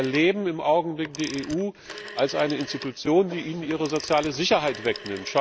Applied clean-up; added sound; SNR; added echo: none; Telephone; 16 dB; none.